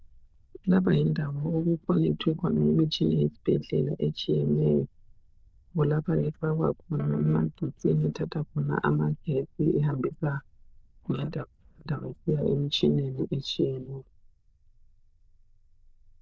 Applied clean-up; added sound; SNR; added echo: neural diffusion model UNIVERSE++.